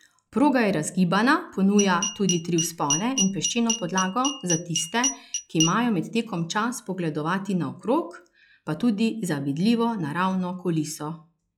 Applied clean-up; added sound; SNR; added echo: classical method log-MMSE.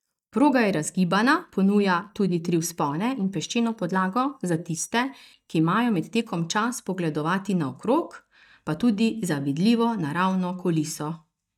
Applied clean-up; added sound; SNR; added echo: neural mask model DeepFilterNet 3.